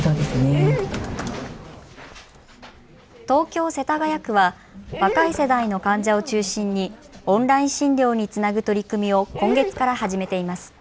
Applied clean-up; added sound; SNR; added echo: none; Dog; 12 dB; none.